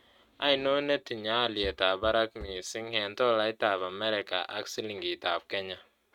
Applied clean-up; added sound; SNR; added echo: neural mask model RNNoise.